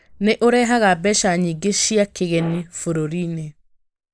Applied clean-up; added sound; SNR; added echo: neural mask model Resemble Enhance denoiser.